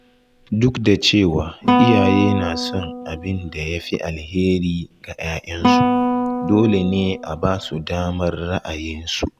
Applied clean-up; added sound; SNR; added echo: none; Guitar; 3 dB; none.